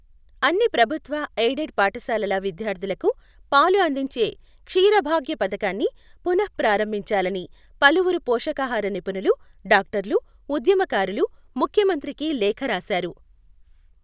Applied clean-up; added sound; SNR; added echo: none; none; none; none.